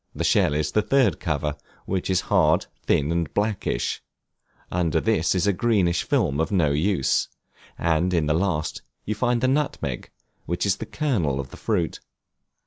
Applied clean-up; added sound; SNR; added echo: none; none; none; none.